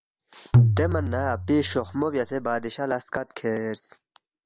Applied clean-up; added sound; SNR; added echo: none; Tabla; -4 dB; none.